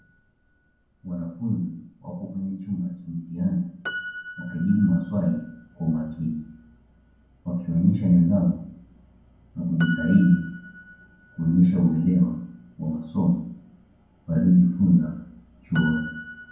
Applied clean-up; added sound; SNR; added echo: none; Piano; 18 dB; reverberation time 0.9 s.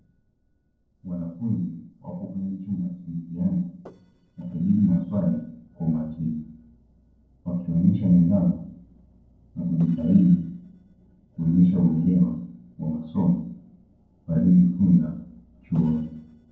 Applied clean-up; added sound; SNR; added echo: neural separator model SepFormer DNS4.